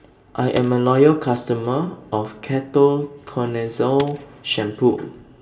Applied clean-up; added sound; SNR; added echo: none; Coin (dropping); 16 dB; reverberation time 2.1 s.